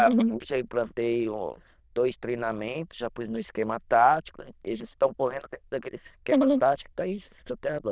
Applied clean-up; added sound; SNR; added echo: neural diffusion model UNIVERSE++.